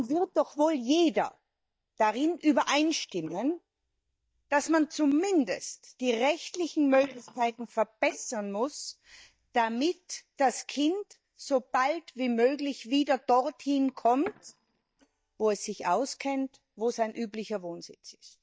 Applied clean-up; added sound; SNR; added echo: neural mask model DeepFilterNet 3.